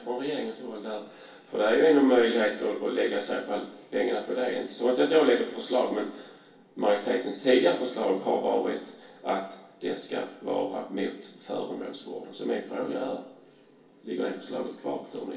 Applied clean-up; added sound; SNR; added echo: none; none; none; reverberation time 0.2 s.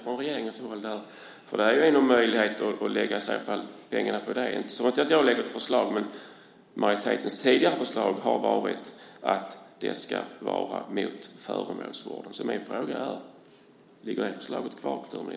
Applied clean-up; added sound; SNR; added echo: none; none; none; none.